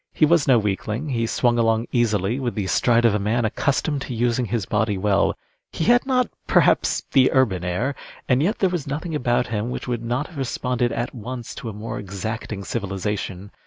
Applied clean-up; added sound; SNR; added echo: none; none; none; none.